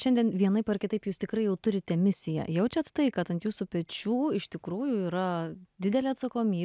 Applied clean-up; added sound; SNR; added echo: none; none; none; none.